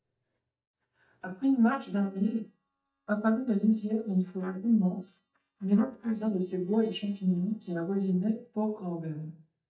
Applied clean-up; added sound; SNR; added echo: neural mask model DeepFilterNet 3.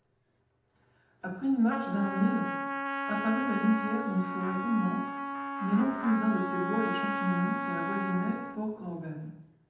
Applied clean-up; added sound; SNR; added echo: none; Trumpet; 4 dB; reverberation time 0.8 s.